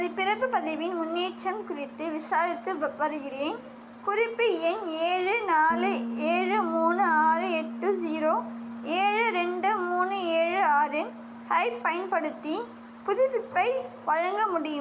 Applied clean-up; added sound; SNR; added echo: none; Bass guitar; 12 dB; none.